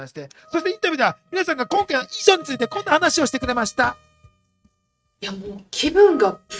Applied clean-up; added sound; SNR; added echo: neural mask model RNNoise.